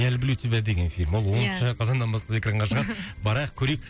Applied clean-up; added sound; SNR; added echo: none; Snare drum; 11 dB; none.